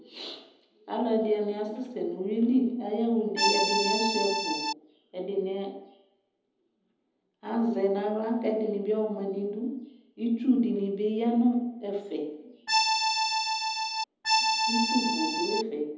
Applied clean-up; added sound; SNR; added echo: none; Accordion; -3 dB; reverberation time 0.9 s.